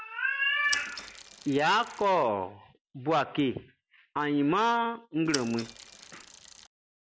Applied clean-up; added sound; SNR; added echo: none; Mechanisms / Bicycle; 12 dB; none.